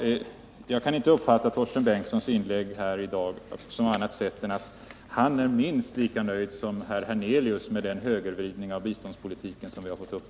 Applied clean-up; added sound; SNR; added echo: none; none; none; none.